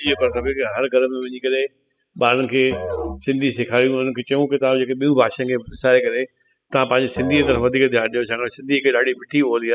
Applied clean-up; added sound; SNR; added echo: classical method spectral subtraction.